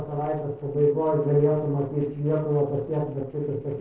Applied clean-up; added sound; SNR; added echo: neural separator model SepFormer DNS4.